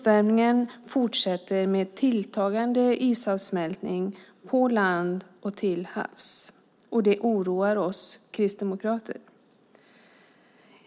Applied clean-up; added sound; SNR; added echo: none; none; none; none.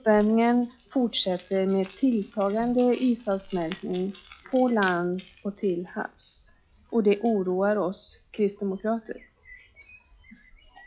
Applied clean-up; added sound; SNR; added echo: classical method log-MMSE.